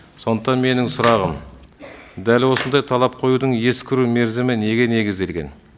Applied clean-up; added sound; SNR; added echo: none; Splash, splatter; 13 dB; none.